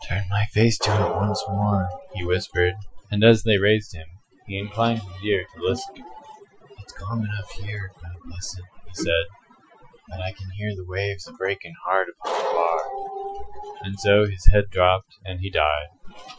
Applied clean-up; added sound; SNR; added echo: classical method Wiener filter.